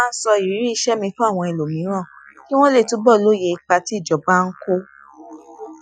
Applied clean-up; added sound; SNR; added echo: classical method Wiener filter.